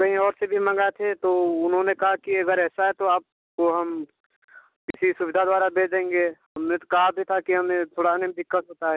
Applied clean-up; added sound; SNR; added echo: none; none; none; none.